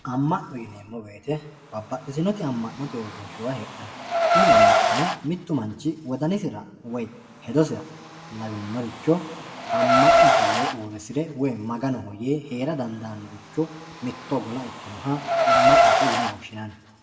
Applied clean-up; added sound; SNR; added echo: none; Car; -4 dB; reverberation time 1.1 s.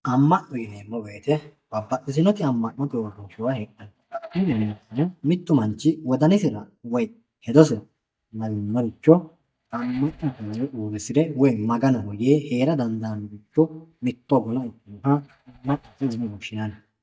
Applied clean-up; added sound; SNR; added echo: neural mask model DeepFilterNet 3.